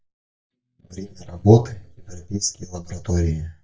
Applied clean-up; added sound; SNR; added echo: neural mask model DeepFilterNet 3.